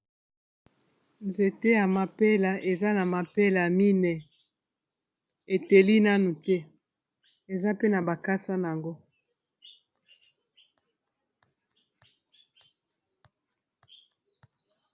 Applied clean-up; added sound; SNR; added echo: none; none; none; none.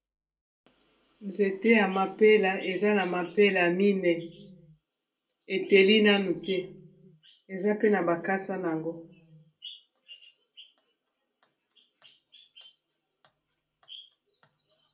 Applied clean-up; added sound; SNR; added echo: none; none; none; reverberation time 0.2 s.